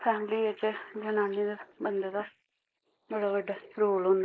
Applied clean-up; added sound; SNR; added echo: neural mask model Resemble Enhance denoiser.